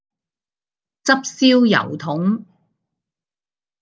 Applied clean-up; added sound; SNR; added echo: none; none; none; none.